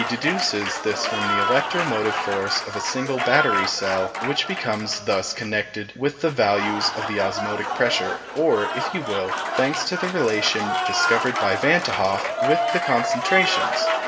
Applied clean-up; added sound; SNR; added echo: none; Applause; 2 dB; reverberation time 1.4 s.